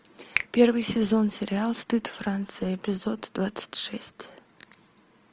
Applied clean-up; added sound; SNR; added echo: none; Finger snapping; 10 dB; none.